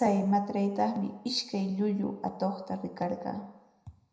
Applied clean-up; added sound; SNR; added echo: none; none; none; reverberation time 0.8 s.